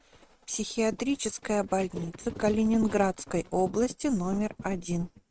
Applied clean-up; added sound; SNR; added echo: neural mask model RNNoise.